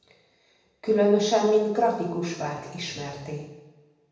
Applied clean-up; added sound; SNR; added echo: none; none; none; reverberation time 0.9 s.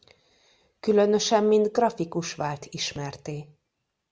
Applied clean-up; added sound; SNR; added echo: none; none; none; none.